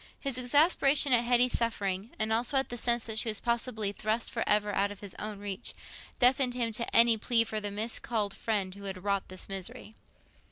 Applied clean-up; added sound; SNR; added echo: none; none; none; none.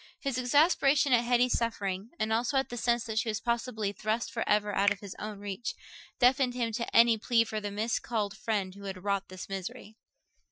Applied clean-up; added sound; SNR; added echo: classical method Wiener filter.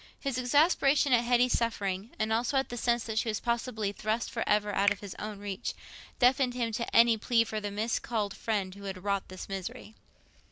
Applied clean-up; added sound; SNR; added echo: none; Finger snapping; 11 dB; none.